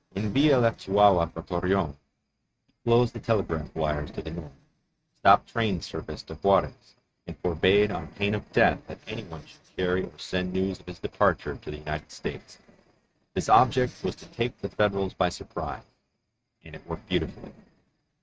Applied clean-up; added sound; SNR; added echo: neural mask model RNNoise.